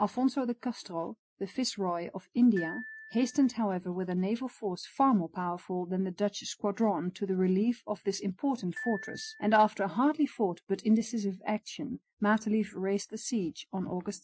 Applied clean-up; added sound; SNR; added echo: classical method Wiener filter.